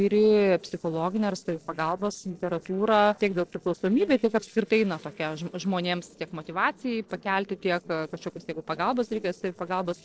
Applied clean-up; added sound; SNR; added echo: neural separator model SepFormer DNS4.